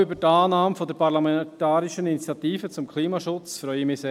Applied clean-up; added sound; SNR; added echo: none; none; none; none.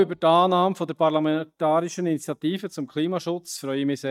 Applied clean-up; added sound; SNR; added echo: neural mask model DeepFilterNet 3.